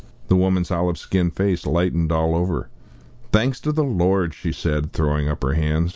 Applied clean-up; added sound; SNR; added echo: none; none; none; none.